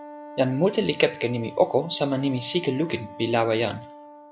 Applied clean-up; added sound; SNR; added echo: none; Wind instrument, woodwind instrument; 17 dB; none.